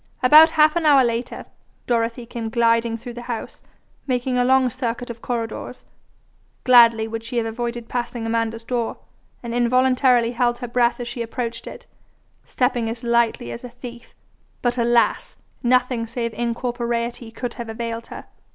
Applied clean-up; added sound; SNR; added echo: none; none; none; none.